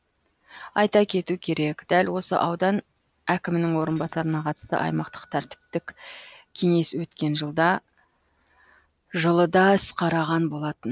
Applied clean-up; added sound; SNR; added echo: neural separator model SepFormer DNS4.